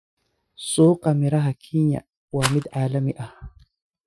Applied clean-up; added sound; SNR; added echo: classical method Wiener filter.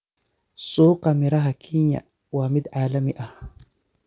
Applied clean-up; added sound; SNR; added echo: none; none; none; none.